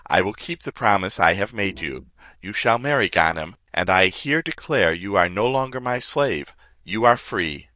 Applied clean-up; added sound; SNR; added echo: neural diffusion model UNIVERSE++.